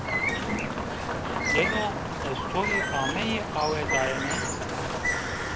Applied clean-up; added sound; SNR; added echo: none; Bird + Rain; -4 dB; none.